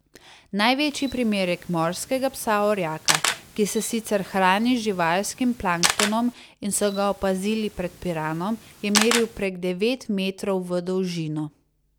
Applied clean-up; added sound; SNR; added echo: none; Camera; 6 dB; none.